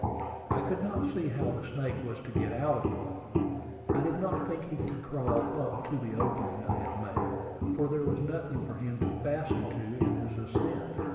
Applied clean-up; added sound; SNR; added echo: none; Walk, footsteps; 0 dB; reverberation time 1.6 s.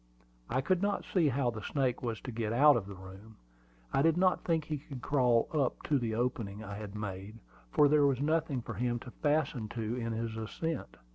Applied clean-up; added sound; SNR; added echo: none; none; none; none.